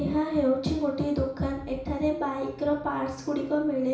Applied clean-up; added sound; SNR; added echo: none; Accelerating, revving, vroom; 19 dB; reverberation time 0.6 s.